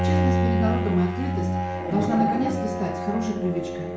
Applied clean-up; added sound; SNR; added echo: none; Bowed string instrument; -2 dB; reverberation time 0.6 s.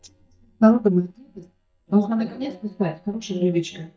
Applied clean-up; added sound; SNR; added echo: neural mask model DeepFilterNet 3.